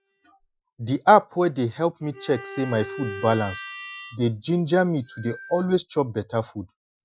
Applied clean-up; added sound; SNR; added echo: classical method Wiener filter.